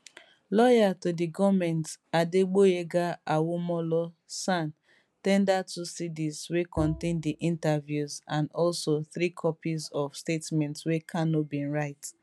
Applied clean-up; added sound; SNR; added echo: none; Bowed string instrument; 15 dB; none.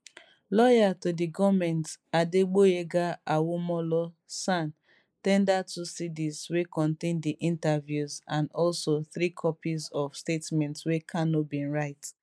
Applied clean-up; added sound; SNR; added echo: neural mask model Resemble Enhance denoiser.